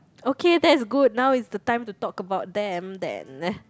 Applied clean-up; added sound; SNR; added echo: none; none; none; none.